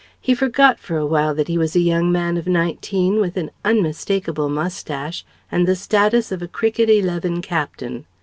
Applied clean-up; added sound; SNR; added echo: none; none; none; none.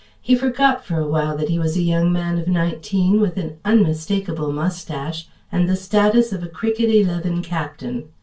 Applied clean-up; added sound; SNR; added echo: none; none; none; reverberation time 0.2 s.